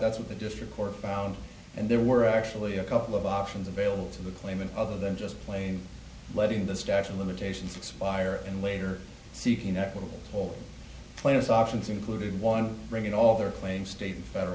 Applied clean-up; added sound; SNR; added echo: none; none; none; none.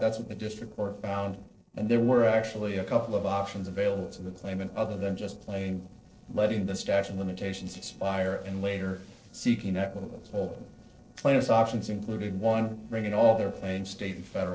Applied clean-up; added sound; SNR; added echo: neural separator model SepFormer DNS4.